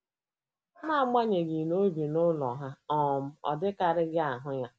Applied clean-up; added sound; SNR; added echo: none; none; none; none.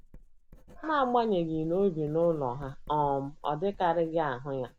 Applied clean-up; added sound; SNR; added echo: none; Writing; 19 dB; none.